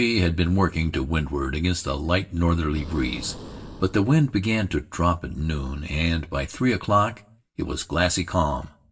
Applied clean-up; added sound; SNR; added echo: none; Boom; 17 dB; reverberation time 0.2 s.